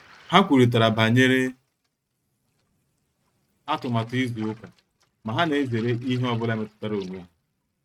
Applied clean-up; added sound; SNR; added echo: neural mask model RNNoise.